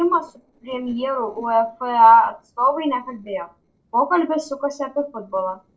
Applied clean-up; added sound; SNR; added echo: neural separator model SepFormer DNS4.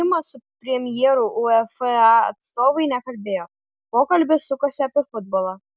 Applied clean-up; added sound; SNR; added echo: none; none; none; none.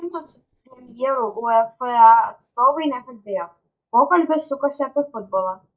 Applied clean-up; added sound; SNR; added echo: neural mask model DeepFilterNet 3.